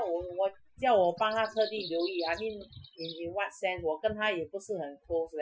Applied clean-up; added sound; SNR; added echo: classical method Wiener filter.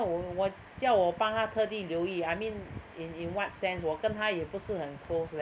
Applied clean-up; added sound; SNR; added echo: none; none; none; none.